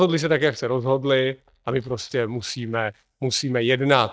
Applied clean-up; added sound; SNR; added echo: neural mask model DeepFilterNet 3.